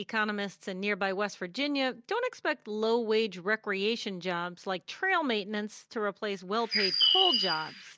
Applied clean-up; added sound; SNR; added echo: none; Bird; -3 dB; none.